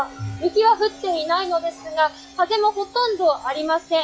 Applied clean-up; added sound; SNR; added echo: classical method log-MMSE.